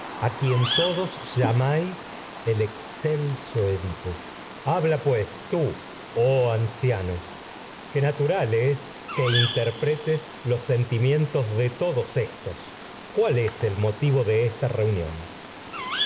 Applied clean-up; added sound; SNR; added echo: none; Bird vocalization, bird call, bird song; 10 dB; none.